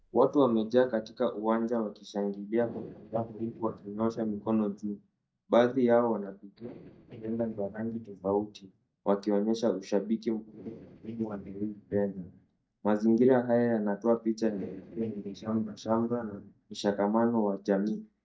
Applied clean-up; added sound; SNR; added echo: neural mask model DeepFilterNet 3.